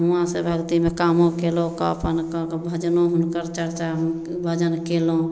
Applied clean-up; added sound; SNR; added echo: none; none; none; none.